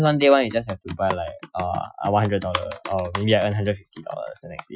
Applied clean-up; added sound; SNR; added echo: classical method Wiener filter.